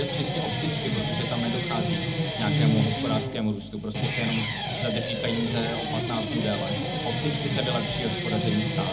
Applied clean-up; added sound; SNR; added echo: none; Guitar; -1 dB; reverberation time 0.4 s.